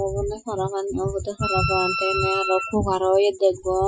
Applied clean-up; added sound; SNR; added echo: classical method Wiener filter.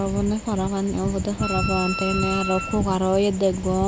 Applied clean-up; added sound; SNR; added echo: none; Wind instrument, woodwind instrument; 8 dB; none.